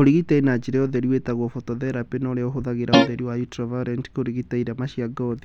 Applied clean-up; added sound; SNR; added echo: none; Guitar; -4 dB; none.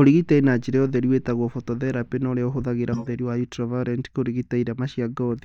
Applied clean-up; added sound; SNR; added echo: neural mask model DeepFilterNet 3.